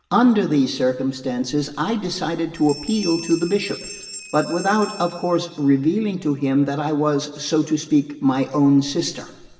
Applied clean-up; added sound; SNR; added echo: none; Bell; 20 dB; reverberation time 1.0 s.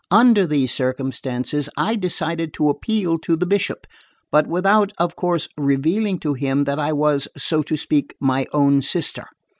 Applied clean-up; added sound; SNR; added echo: none; none; none; none.